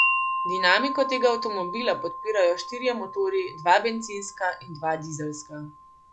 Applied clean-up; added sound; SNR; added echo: none; Wind chime; 5 dB; none.